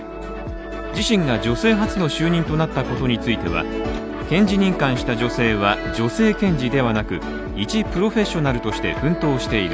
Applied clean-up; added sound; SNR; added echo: none; Wind instrument, woodwind instrument; 13 dB; none.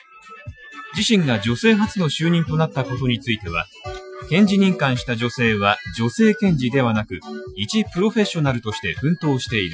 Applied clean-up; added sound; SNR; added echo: classical method Wiener filter.